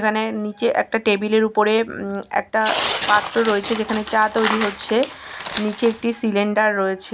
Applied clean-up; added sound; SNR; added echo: none; Tearing; 6 dB; none.